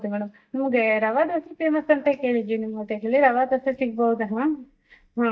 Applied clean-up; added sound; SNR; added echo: neural mask model DeepFilterNet 3.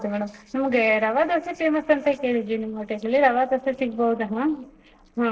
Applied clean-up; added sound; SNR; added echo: neural separator model SepFormer DNS4.